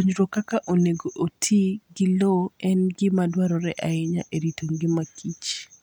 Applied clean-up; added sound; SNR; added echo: none; none; none; none.